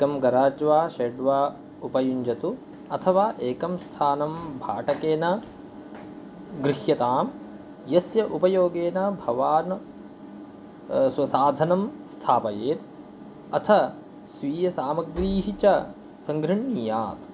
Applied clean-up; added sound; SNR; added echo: none; none; none; none.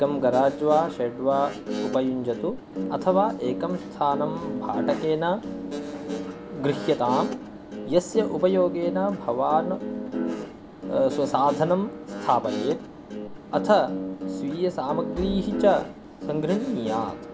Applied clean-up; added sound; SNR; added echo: none; Guitar; 7 dB; none.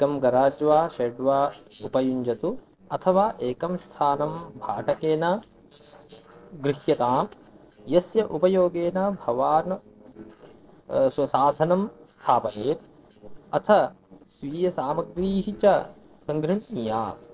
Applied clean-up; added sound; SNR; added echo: neural separator model SepFormer DNS4.